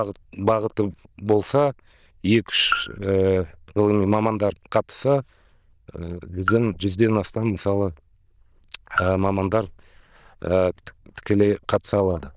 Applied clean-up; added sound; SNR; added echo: neural diffusion model UNIVERSE++.